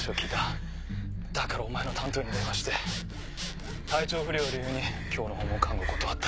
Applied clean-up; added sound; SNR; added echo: none; Zipper (clothing) / Sawing; 11 dB; none.